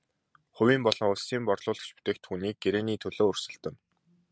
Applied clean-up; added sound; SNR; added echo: none; none; none; none.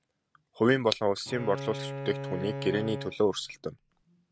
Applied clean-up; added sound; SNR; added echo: none; Bowed string instrument; 8 dB; none.